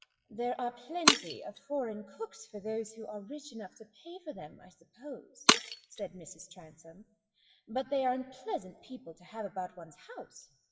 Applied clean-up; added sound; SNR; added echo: classical method WPE with log-MMSE.